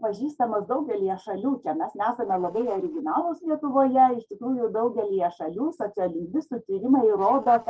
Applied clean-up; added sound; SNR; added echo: neural separator model SepFormer DNS4.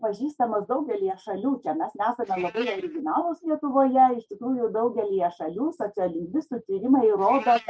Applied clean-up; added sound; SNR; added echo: neural mask model RNNoise.